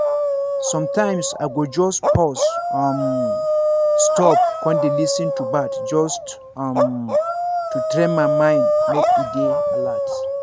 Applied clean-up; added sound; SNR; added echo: none; Dog; -3 dB; none.